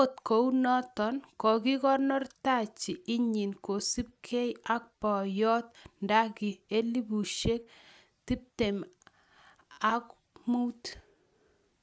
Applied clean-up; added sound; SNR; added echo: none; none; none; none.